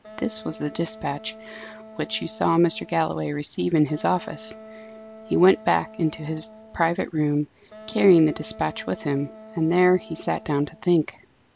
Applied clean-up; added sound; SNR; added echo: none; Wind instrument, woodwind instrument; 20 dB; none.